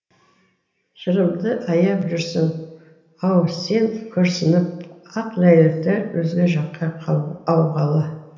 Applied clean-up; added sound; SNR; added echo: none; none; none; reverberation time 0.8 s.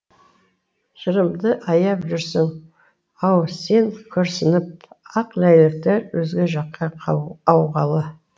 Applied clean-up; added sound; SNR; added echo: none; none; none; none.